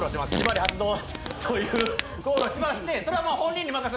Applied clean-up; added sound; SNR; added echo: none; Fart; 4 dB; none.